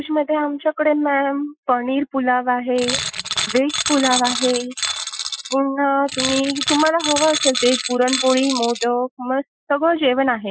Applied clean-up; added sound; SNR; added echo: classical method Wiener filter.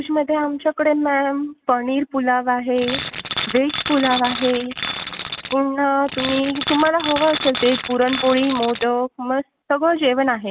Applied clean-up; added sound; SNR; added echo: none; Tools; 4 dB; none.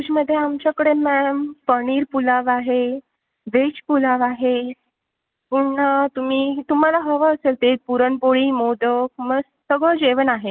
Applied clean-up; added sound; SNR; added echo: none; none; none; none.